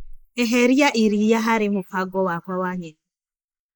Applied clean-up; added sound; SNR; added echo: neural mask model Resemble Enhance denoiser.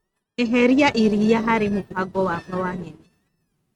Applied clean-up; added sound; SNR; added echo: neural mask model RNNoise.